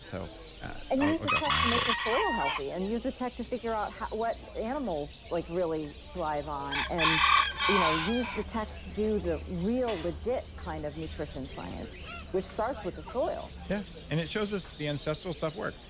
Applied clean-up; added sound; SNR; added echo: none; Chicken, rooster; 2 dB; none.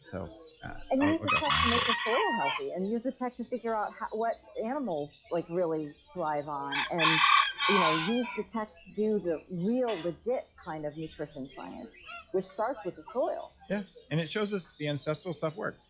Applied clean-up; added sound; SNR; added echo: classical method log-MMSE.